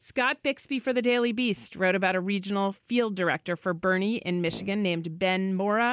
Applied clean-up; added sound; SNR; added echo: none; Brass instrument; 18 dB; none.